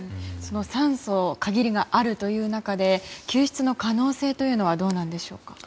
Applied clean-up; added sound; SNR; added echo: none; none; none; none.